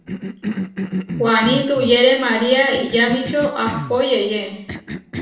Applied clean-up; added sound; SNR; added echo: none; Cough; 10 dB; reverberation time 0.7 s.